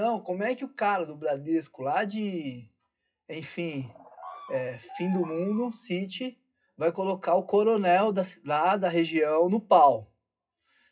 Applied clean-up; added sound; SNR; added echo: classical method WPE with log-MMSE.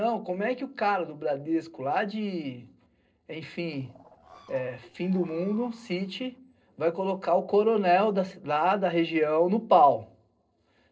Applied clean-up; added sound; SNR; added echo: neural separator model SepFormer DNS4.